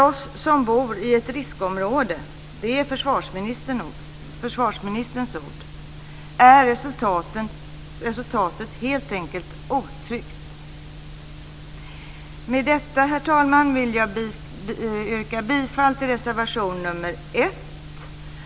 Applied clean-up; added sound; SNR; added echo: none; none; none; none.